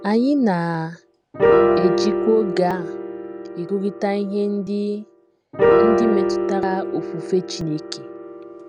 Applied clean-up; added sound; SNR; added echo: none; Piano; -1 dB; none.